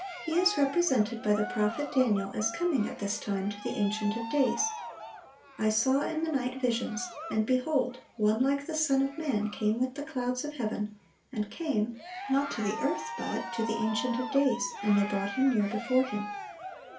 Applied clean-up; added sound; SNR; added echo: none; Cheering; 12 dB; reverberation time 0.3 s.